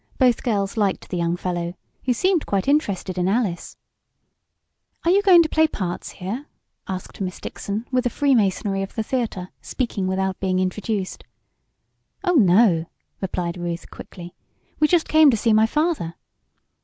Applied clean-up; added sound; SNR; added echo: none; none; none; none.